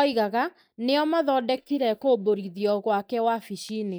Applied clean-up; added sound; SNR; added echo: neural mask model DeepFilterNet 3.